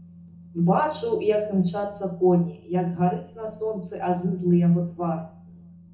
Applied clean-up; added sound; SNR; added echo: none; none; none; reverberation time 0.6 s.